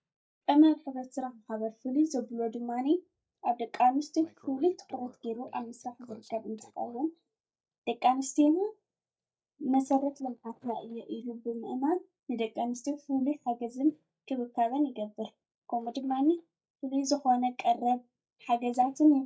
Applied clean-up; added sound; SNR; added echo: neural mask model DeepFilterNet 3.